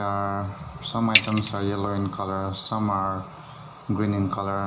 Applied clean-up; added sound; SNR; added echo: none; Bicycle bell; 5 dB; reverberation time 0.4 s.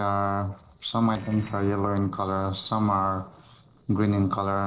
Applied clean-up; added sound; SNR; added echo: neural separator model SepFormer DNS4.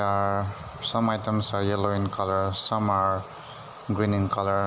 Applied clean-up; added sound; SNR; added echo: none; none; none; none.